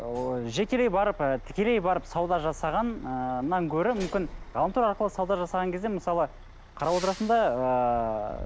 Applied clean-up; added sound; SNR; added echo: none; Truck; 16 dB; none.